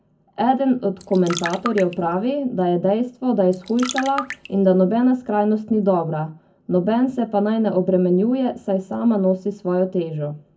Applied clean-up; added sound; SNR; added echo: none; Trickle, dribble; 12 dB; reverberation time 0.3 s.